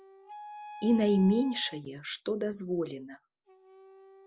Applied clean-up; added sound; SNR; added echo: none; Wind instrument, woodwind instrument; 18 dB; none.